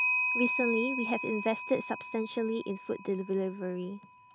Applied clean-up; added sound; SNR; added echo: none; Clock; 3 dB; none.